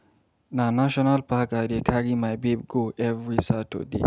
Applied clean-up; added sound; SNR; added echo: none; none; none; none.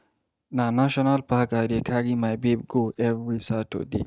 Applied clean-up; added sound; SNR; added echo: neural mask model DeepFilterNet 3.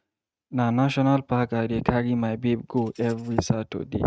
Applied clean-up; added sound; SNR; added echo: neural mask model RNNoise.